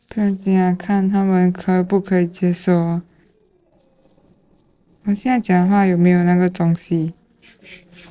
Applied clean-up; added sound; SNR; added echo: neural separator model SepFormer DNS4.